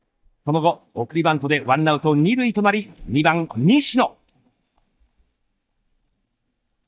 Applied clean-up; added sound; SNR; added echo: neural mask model DeepFilterNet 3.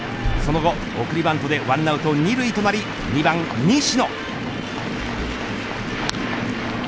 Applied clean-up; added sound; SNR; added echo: none; Accelerating, revving, vroom; 11 dB; none.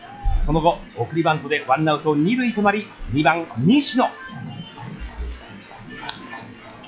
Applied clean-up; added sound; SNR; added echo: classical method log-MMSE.